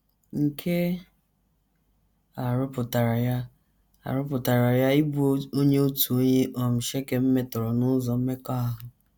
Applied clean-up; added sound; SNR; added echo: none; none; none; none.